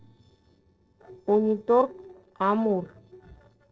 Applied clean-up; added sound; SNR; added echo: neural separator model SepFormer DNS4.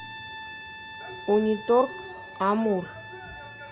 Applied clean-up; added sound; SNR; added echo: none; Brass instrument; 13 dB; none.